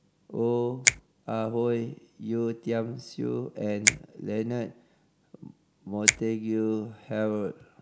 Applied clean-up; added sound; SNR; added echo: none; Finger snapping; 1 dB; none.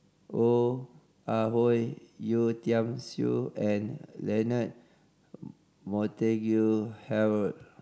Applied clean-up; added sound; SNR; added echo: none; none; none; none.